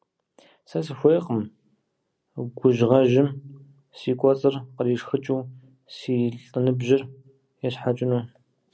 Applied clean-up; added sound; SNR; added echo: none; none; none; none.